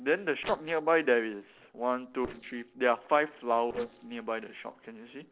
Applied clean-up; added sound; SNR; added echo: neural separator model SepFormer DNS4.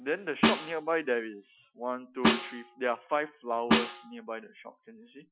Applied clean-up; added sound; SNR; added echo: classical method Wiener filter.